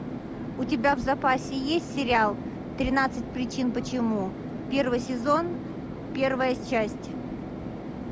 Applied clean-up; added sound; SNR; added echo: none; Fixed-wing aircraft, airplane; 7 dB; none.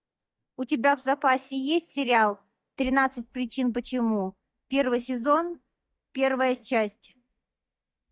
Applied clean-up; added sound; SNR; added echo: neural mask model DeepFilterNet 3.